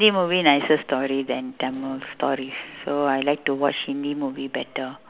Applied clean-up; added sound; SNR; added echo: none; none; none; none.